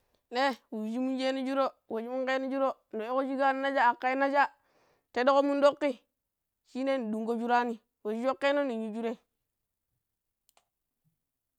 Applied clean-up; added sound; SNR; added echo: none; none; none; none.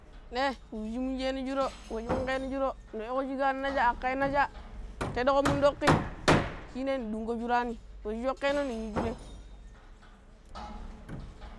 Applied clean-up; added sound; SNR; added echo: none; Hammer; 4 dB; none.